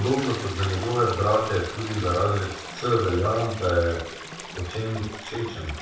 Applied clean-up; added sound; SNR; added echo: none; Toilet flush; 11 dB; reverberation time 0.7 s.